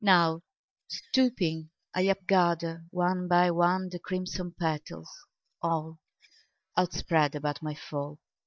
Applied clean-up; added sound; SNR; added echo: neural mask model DeepFilterNet 3.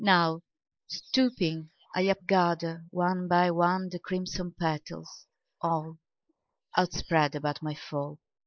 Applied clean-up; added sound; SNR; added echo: neural mask model Resemble Enhance denoiser.